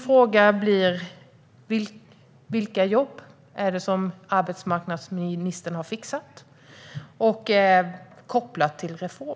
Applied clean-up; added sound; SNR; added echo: none; none; none; none.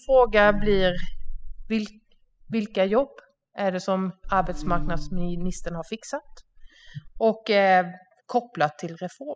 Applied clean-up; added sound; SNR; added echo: classical method spectral subtraction.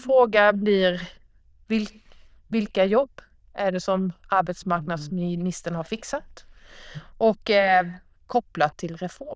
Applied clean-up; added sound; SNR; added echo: neural diffusion model UNIVERSE++.